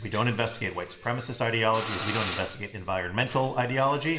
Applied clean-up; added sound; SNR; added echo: none; Drill; 9 dB; reverberation time 0.8 s.